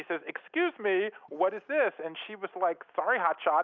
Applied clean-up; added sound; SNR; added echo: none; none; none; none.